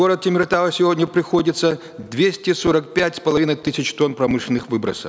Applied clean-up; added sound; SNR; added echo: none; none; none; none.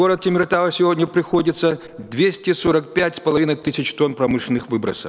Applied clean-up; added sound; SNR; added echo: neural separator model SepFormer DNS4.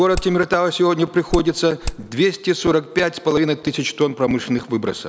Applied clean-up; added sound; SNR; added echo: neural mask model Resemble Enhance denoiser.